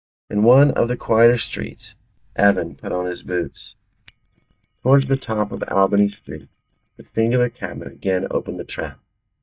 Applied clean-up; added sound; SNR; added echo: neural mask model DeepFilterNet 3.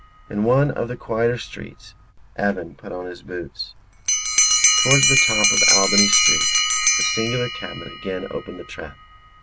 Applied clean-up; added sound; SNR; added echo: none; Bell; -4 dB; none.